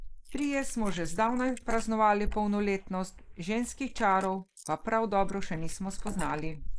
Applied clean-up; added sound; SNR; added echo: neural mask model Resemble Enhance denoiser.